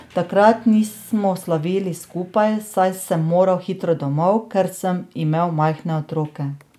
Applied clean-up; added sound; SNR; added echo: none; none; none; none.